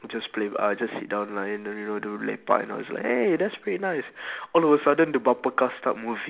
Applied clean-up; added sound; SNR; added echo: none; none; none; none.